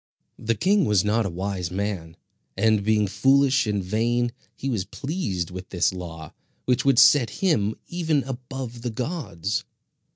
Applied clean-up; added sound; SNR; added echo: none; none; none; none.